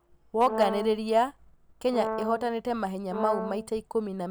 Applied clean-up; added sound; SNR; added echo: none; Brass instrument; 7 dB; none.